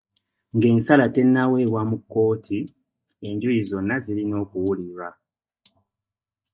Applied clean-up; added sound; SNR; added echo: neural mask model DeepFilterNet 3.